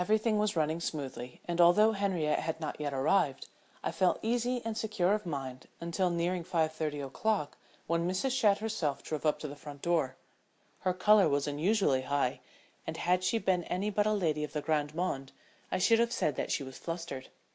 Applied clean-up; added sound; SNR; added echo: none; none; none; none.